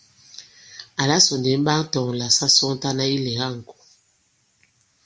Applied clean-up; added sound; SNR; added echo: none; none; none; none.